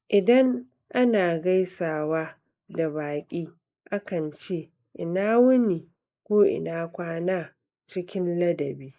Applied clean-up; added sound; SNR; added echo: neural mask model Resemble Enhance denoiser.